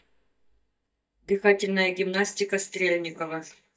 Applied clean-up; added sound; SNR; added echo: neural mask model DeepFilterNet 3.